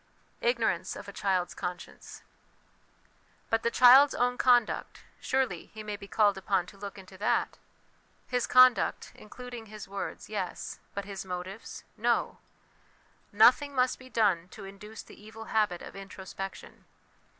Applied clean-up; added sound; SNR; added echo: none; none; none; none.